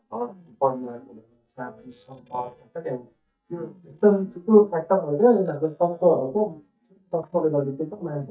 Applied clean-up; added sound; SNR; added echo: neural mask model DeepFilterNet 3.